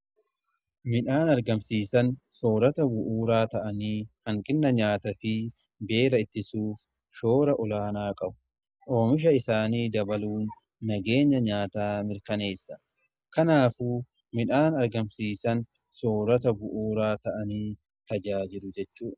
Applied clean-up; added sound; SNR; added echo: none; none; none; none.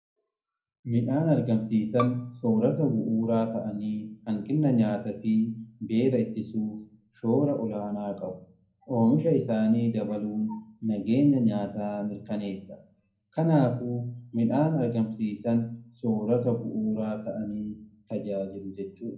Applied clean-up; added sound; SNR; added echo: none; Bowed string instrument; 14 dB; reverberation time 0.5 s.